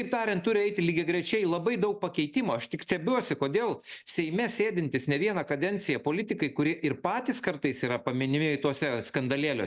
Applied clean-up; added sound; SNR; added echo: none; none; none; none.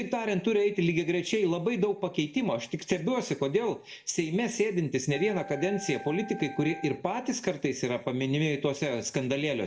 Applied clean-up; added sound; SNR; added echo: none; Wind instrument, woodwind instrument; 16 dB; reverberation time 0.4 s.